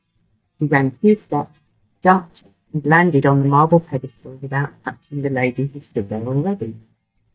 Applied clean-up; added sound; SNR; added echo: neural mask model DeepFilterNet 3.